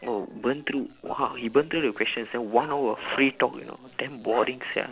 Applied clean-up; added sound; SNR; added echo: neural separator model SepFormer DNS4.